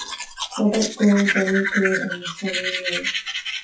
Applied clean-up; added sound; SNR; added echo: classical method WPE with log-MMSE.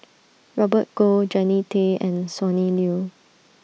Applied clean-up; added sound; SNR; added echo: none; none; none; none.